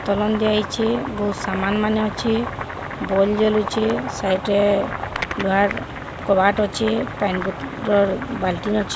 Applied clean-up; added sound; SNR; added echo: none; Boiling; 11 dB; none.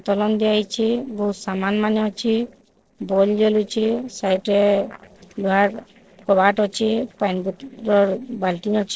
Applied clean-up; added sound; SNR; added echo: neural separator model SepFormer DNS4.